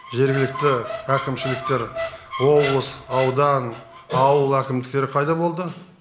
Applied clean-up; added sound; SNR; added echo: none; Squeak; 11 dB; none.